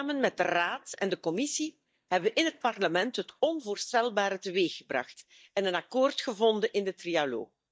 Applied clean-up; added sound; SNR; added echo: neural mask model DeepFilterNet 3.